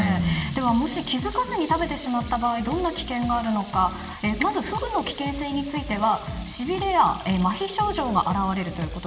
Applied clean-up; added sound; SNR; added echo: none; Rattle (instrument); 18 dB; reverberation time 2.1 s.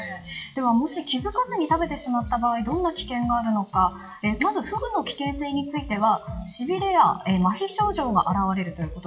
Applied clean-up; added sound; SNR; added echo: classical method WPE with log-MMSE.